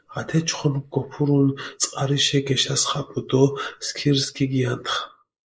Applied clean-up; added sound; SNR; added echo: neural mask model Resemble Enhance denoiser.